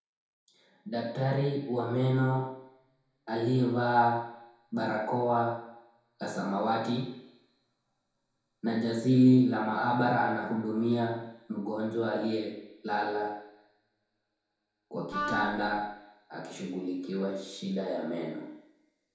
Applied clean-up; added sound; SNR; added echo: none; Wind instrument, woodwind instrument; 5 dB; reverberation time 0.9 s.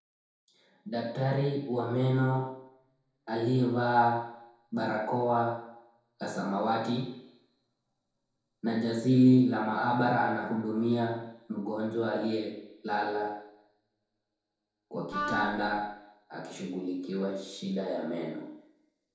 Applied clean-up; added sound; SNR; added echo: neural separator model SepFormer DNS4.